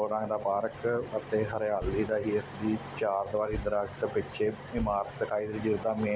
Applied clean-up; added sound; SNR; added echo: none; Bass drum; 13 dB; none.